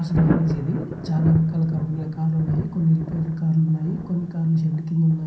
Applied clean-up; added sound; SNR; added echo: none; Thunder; 9 dB; reverberation time 0.6 s.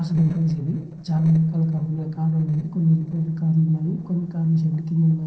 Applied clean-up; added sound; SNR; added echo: neural separator model SepFormer DNS4.